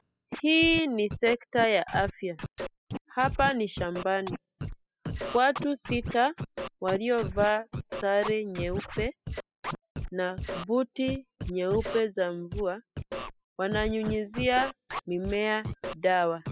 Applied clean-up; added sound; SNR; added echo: classical method spectral subtraction.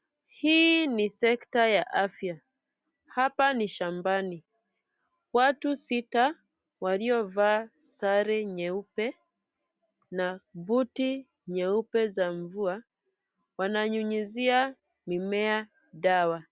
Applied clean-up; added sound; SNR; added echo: none; none; none; none.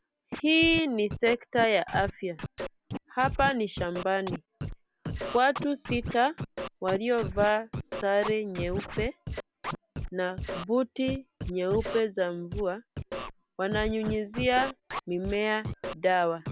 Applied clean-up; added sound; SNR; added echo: none; Scratching (performance technique); 9 dB; none.